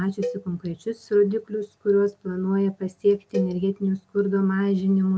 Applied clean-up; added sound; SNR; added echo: none; Cowbell; 14 dB; none.